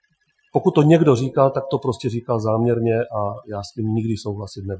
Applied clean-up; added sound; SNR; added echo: classical method Wiener filter.